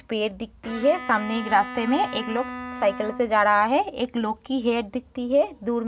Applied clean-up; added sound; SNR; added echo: none; Bowed string instrument; 12 dB; none.